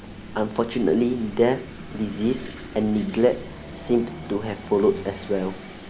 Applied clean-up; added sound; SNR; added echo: none; Engine / Vehicle; 15 dB; none.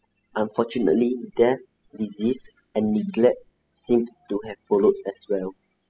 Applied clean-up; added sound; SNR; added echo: classical method spectral subtraction.